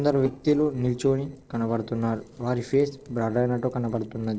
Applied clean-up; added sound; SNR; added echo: neural separator model SepFormer DNS4.